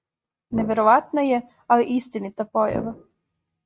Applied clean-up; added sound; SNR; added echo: neural mask model RNNoise.